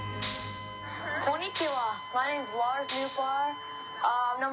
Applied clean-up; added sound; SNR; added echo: none; Wind instrument, woodwind instrument + Clapping; 9 dB; none.